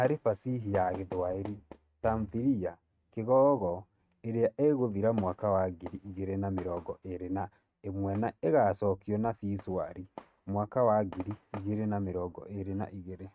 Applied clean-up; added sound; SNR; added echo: neural mask model RNNoise.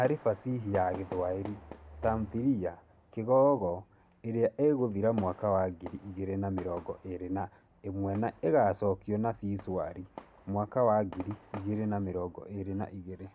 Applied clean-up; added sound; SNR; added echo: none; Fireworks; 19 dB; none.